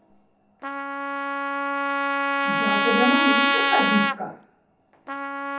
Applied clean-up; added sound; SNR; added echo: none; Trumpet; -4 dB; reverberation time 0.7 s.